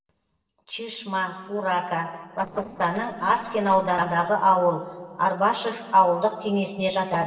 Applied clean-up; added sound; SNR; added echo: neural separator model SepFormer DNS4.